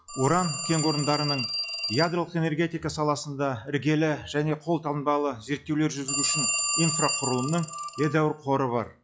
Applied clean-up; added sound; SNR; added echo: classical method log-MMSE.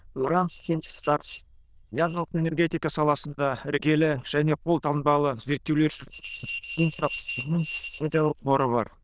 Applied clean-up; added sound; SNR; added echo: neural diffusion model UNIVERSE++.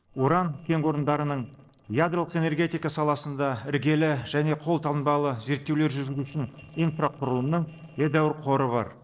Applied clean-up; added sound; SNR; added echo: neural separator model SepFormer DNS4.